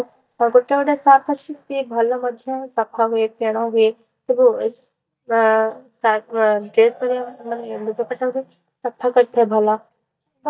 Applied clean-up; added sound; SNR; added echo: neural mask model DeepFilterNet 3.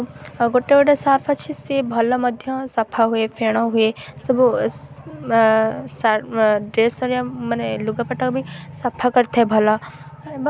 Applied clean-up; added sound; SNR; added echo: none; none; none; none.